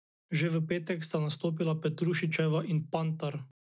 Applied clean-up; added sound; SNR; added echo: none; none; none; none.